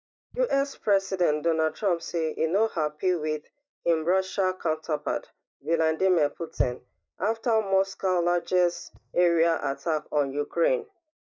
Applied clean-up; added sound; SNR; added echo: neural mask model DeepFilterNet 3.